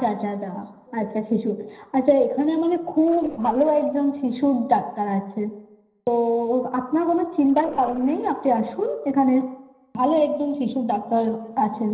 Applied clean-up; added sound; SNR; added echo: neural separator model SepFormer DNS4.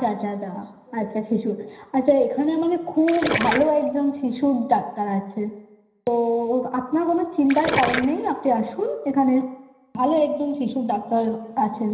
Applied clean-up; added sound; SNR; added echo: none; Gurgling; 10 dB; reverberation time 0.9 s.